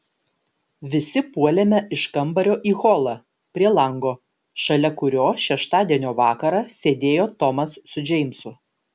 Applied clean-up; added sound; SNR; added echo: none; none; none; none.